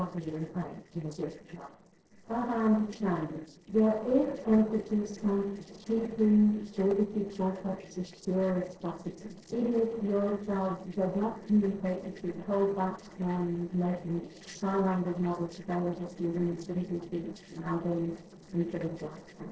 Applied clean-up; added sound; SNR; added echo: neural separator model SepFormer DNS4.